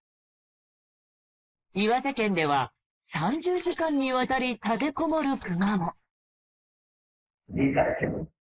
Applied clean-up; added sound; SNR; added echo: neural mask model Resemble Enhance denoiser.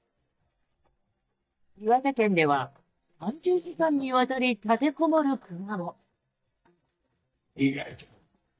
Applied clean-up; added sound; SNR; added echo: neural mask model DeepFilterNet 3.